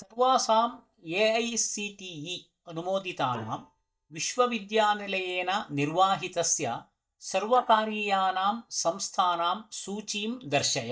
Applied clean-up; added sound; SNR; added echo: neural mask model DeepFilterNet 3.